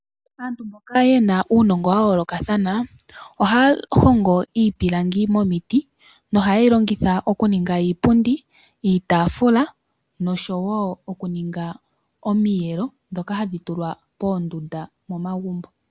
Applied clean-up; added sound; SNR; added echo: none; none; none; none.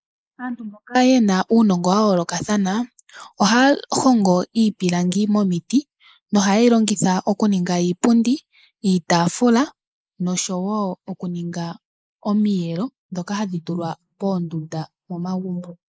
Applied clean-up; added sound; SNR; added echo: neural mask model Resemble Enhance denoiser.